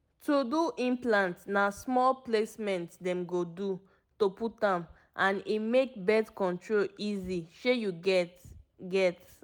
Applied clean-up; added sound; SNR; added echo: none; none; none; none.